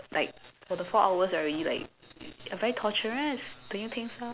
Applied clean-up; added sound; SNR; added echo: none; none; none; none.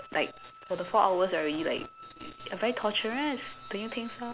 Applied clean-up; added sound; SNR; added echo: none; Wind instrument, woodwind instrument; 19 dB; none.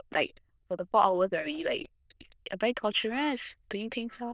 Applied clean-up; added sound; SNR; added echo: neural diffusion model UNIVERSE++.